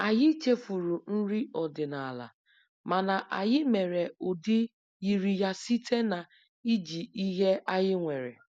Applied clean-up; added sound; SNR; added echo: none; none; none; none.